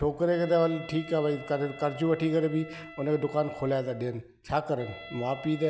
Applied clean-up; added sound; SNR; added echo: none; Wind instrument, woodwind instrument; 18 dB; none.